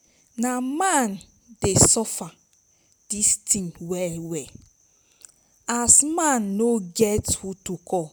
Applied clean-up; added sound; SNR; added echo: none; none; none; none.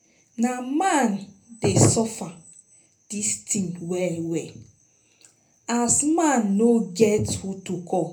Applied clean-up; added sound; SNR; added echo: none; none; none; reverberation time 0.3 s.